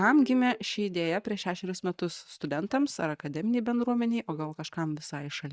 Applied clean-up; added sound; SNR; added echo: neural mask model DeepFilterNet 3.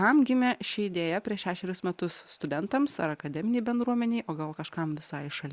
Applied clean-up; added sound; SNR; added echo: none; none; none; none.